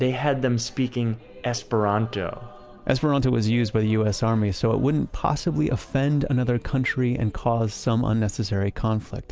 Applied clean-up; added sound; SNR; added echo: none; none; none; none.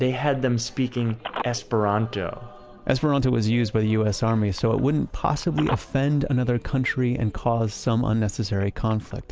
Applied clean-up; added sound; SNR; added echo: none; Telephone; 19 dB; none.